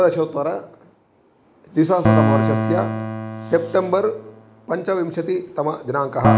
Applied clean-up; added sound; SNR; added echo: none; Piano; 2 dB; none.